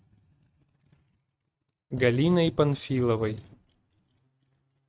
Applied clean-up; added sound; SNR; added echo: neural mask model RNNoise.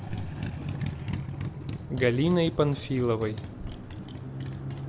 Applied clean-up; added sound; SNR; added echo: none; Motorcycle; 5 dB; none.